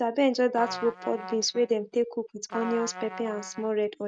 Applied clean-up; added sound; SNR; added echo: neural mask model RNNoise.